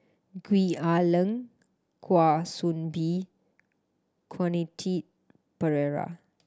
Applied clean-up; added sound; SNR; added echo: none; none; none; none.